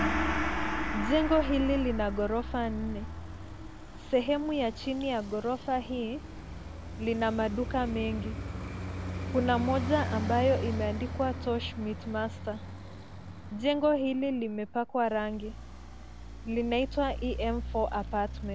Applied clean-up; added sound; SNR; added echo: none; Traffic noise, roadway noise + Gong; 5 dB; none.